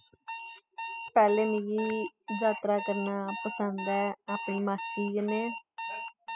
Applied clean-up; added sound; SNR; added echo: classical method spectral subtraction.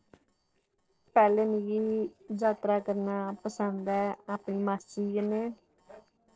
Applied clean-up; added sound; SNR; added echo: neural separator model SepFormer DNS4.